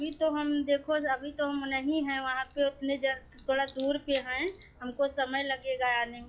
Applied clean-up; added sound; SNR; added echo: classical method log-MMSE.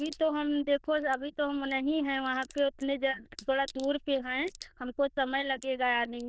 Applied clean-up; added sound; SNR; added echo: neural diffusion model UNIVERSE++.